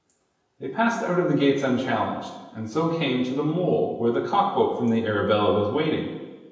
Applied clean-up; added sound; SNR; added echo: none; none; none; reverberation time 1.0 s.